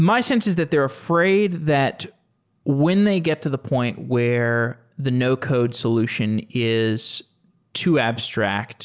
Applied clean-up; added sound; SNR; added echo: none; none; none; none.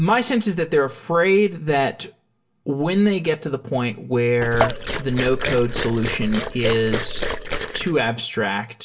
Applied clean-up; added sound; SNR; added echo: none; Liquid; 4 dB; reverberation time 0.2 s.